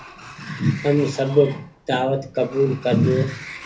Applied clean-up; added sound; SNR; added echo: none; Sliding door; 18 dB; reverberation time 0.3 s.